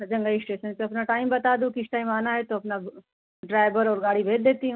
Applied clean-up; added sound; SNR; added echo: none; none; none; none.